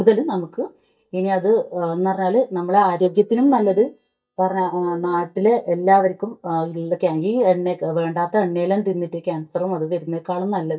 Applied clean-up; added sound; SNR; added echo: neural mask model DeepFilterNet 3.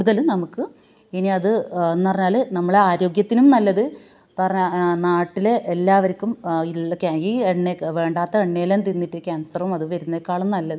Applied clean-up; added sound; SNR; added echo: none; none; none; none.